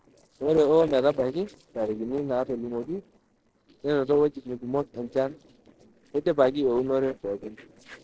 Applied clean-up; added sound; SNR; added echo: neural separator model SepFormer DNS4.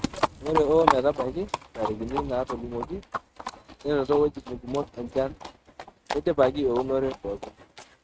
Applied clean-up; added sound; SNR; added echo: neural mask model RNNoise.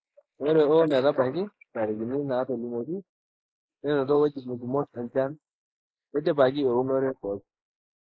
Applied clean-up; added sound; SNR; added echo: neural mask model Resemble Enhance denoiser.